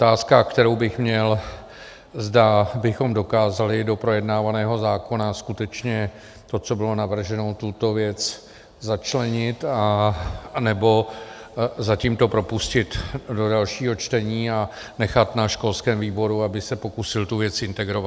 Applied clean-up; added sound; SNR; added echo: none; none; none; none.